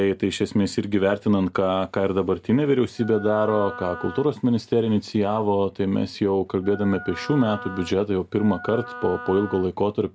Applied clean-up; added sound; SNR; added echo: none; Wind instrument, woodwind instrument; 15 dB; none.